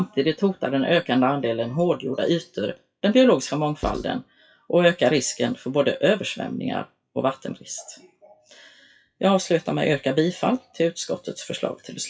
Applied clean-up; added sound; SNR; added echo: classical method WPE with log-MMSE.